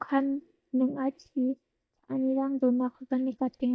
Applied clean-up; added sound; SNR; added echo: neural mask model DeepFilterNet 3.